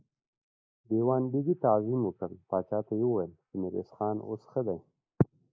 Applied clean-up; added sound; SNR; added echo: neural mask model Resemble Enhance denoiser.